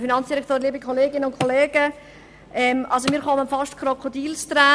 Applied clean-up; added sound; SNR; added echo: none; Wood; 16 dB; none.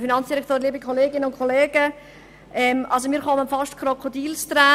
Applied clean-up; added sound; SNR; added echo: none; none; none; none.